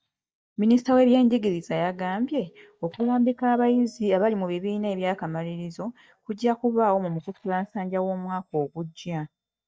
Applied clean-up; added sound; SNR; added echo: neural mask model DeepFilterNet 3.